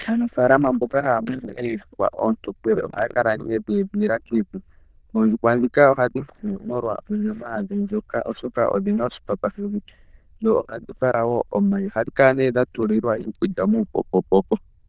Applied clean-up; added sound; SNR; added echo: neural diffusion model UNIVERSE++.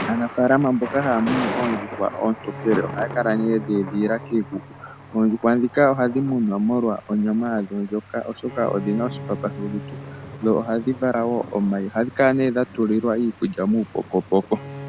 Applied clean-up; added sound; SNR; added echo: none; Thunder + Bowed string instrument; 12 dB; none.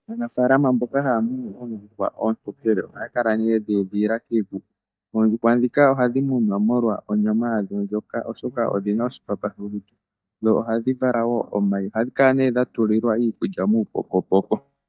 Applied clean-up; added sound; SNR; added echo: neural mask model DeepFilterNet 3.